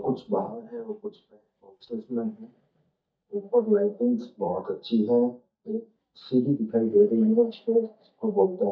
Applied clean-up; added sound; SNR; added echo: neural mask model DeepFilterNet 3.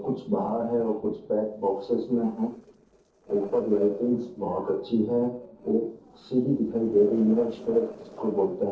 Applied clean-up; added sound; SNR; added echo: neural separator model SepFormer DNS4.